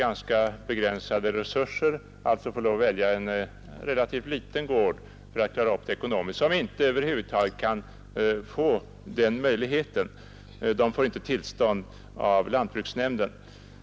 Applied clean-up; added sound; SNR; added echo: none; none; none; none.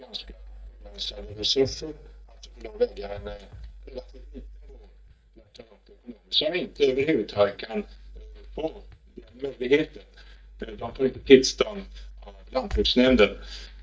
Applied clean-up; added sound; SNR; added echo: neural mask model DeepFilterNet 3.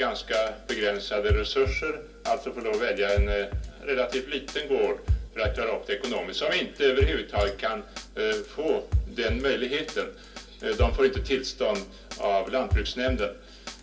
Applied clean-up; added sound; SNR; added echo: none; Drum kit; 5 dB; reverberation time 0.3 s.